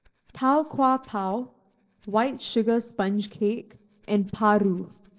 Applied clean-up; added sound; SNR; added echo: neural separator model SepFormer DNS4.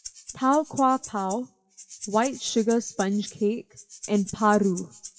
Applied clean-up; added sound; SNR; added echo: classical method WPE with log-MMSE.